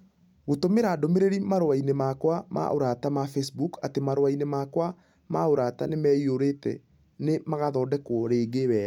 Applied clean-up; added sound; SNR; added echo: none; none; none; none.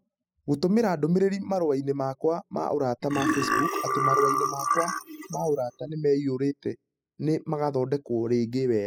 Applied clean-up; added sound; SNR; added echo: classical method spectral subtraction.